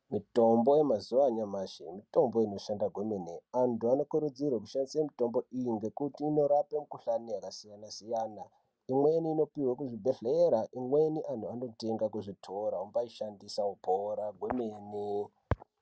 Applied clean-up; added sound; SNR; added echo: none; none; none; none.